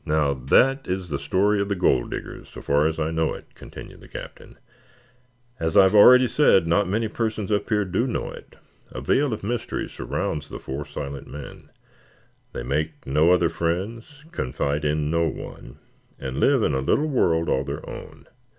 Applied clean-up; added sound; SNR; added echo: none; none; none; none.